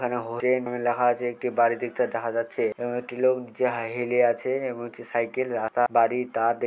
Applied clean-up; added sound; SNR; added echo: none; none; none; none.